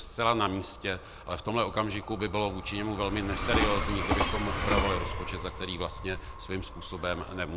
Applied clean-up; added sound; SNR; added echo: none; Train; 2 dB; none.